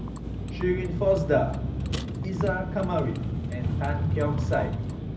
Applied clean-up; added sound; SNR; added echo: none; Vehicle; 0 dB; reverberation time 0.4 s.